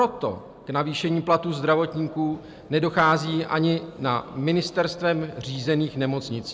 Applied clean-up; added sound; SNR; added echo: none; none; none; none.